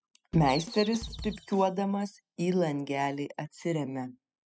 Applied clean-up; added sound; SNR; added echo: classical method spectral subtraction.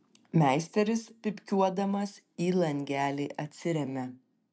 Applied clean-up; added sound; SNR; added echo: none; none; none; none.